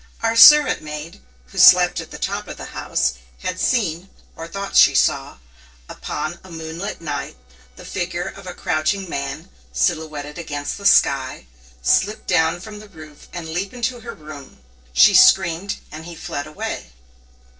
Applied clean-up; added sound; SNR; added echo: neural separator model SepFormer DNS4.